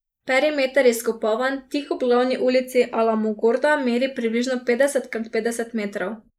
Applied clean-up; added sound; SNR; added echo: neural mask model Resemble Enhance denoiser.